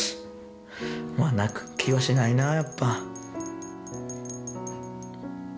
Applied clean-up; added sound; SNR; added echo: none; Bell; 20 dB; none.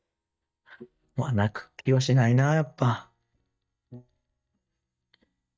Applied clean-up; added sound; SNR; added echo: neural mask model DeepFilterNet 3.